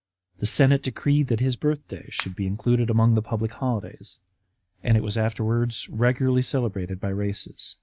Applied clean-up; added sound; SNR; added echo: neural mask model RNNoise.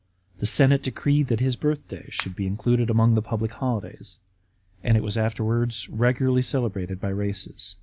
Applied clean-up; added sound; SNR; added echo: none; Finger snapping; 17 dB; none.